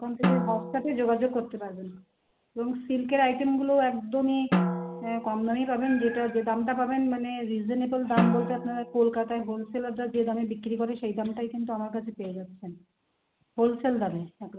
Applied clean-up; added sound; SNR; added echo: none; Drum; 4 dB; none.